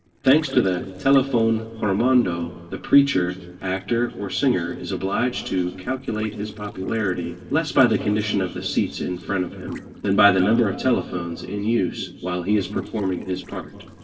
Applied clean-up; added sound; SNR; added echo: neural separator model SepFormer DNS4.